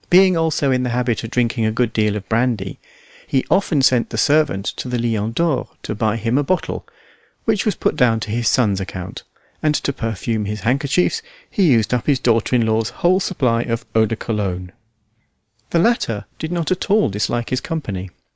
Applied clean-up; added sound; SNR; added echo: none; none; none; none.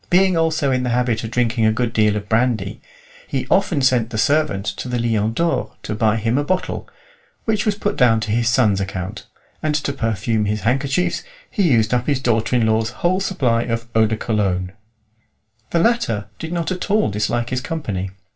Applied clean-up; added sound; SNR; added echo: none; none; none; reverberation time 0.2 s.